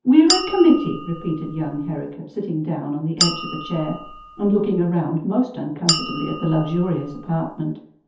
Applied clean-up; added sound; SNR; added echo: none; Chink, clink; 7 dB; reverberation time 0.5 s.